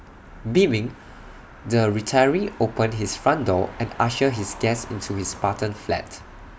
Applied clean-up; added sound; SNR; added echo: none; Motor vehicle (road); 19 dB; none.